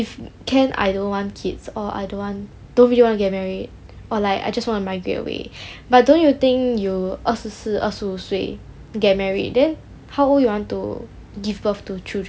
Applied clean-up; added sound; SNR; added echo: none; none; none; none.